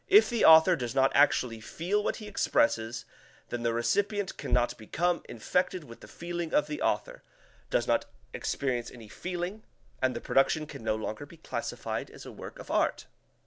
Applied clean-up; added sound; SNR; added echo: none; none; none; none.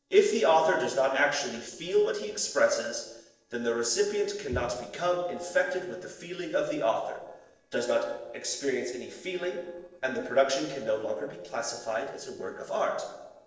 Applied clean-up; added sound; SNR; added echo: neural separator model SepFormer DNS4.